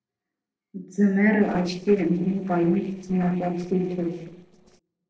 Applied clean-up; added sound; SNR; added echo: neural separator model SepFormer DNS4.